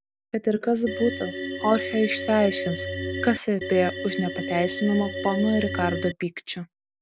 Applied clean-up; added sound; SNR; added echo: none; Organ; 7 dB; none.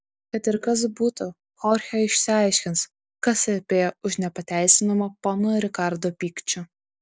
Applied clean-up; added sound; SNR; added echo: none; none; none; none.